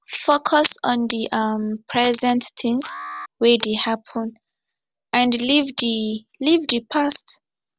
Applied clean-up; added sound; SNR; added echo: none; Alarm; 17 dB; none.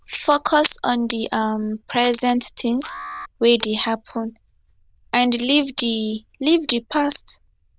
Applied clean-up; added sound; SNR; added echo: neural diffusion model UNIVERSE++.